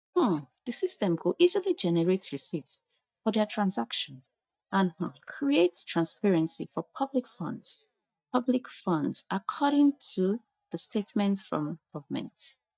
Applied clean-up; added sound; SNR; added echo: neural mask model DeepFilterNet 3.